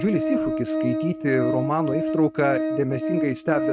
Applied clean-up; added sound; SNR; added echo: neural mask model RNNoise.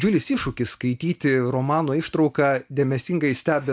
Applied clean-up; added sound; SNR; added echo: none; none; none; none.